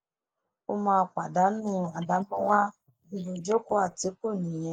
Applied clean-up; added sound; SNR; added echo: neural mask model Resemble Enhance denoiser.